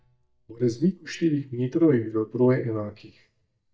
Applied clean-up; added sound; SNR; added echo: neural mask model DeepFilterNet 3.